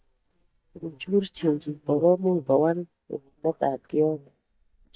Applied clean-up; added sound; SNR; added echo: neural mask model DeepFilterNet 3.